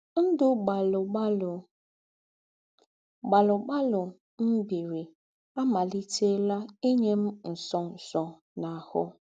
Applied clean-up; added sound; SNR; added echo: none; none; none; none.